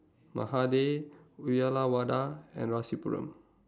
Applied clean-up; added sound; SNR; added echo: none; none; none; none.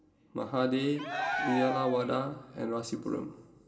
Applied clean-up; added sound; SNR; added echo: none; Cheering; 3 dB; reverberation time 2.6 s.